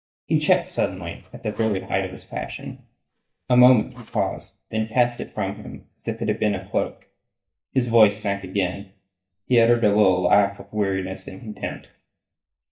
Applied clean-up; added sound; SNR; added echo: neural mask model DeepFilterNet 3.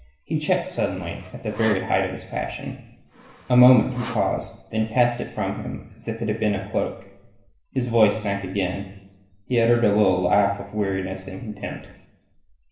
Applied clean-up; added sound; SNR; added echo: none; Sawing; 17 dB; reverberation time 0.8 s.